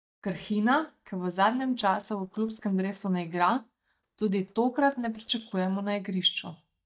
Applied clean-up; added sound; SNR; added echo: neural mask model DeepFilterNet 3.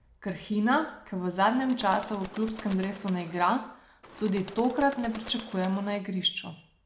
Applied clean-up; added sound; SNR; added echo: none; Bird; 17 dB; none.